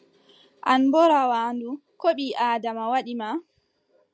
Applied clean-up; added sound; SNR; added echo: none; none; none; none.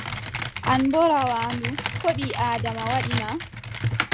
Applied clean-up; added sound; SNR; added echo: none; Computer keyboard; 3 dB; none.